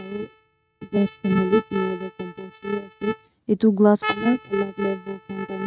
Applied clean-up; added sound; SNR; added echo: neural mask model RNNoise.